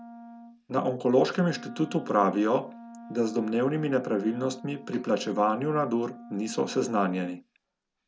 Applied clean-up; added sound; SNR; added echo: none; Wind instrument, woodwind instrument; 17 dB; none.